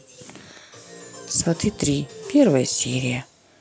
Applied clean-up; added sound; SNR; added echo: none; none; none; none.